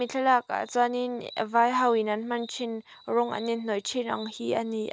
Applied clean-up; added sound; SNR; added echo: none; none; none; none.